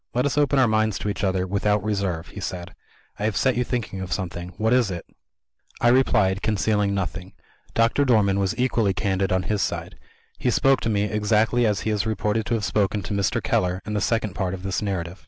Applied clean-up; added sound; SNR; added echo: none; none; none; none.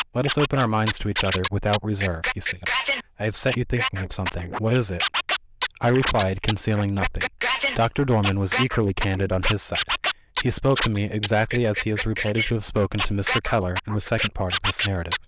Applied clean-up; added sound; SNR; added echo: neural diffusion model UNIVERSE++.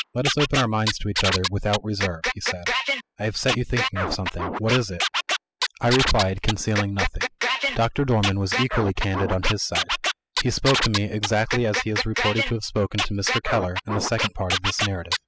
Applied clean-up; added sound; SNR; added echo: classical method spectral subtraction.